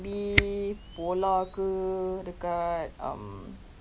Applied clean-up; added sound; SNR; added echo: none; Camera; 4 dB; none.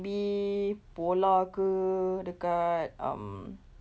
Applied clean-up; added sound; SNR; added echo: none; none; none; none.